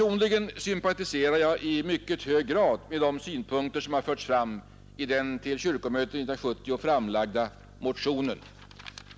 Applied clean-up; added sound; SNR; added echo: none; none; none; none.